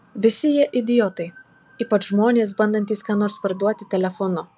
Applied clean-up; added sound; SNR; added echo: none; none; none; none.